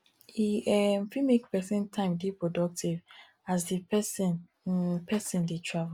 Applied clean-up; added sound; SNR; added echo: none; none; none; none.